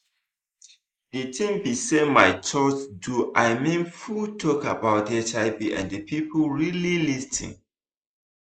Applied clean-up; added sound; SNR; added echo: neural mask model Resemble Enhance denoiser.